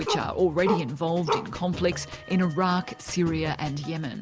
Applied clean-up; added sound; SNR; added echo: none; Bark; 5 dB; none.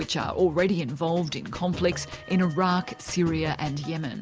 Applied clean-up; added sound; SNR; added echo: none; none; none; none.